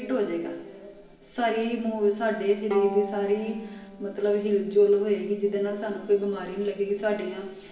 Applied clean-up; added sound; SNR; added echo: none; Bowed string instrument; 15 dB; reverberation time 0.3 s.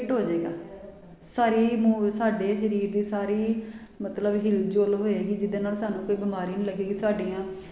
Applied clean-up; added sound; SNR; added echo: none; none; none; none.